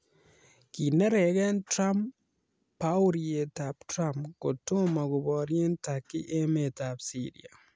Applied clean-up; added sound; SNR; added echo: none; none; none; none.